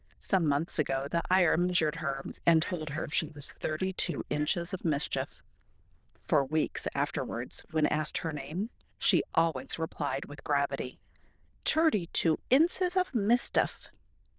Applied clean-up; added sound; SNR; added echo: neural diffusion model UNIVERSE++.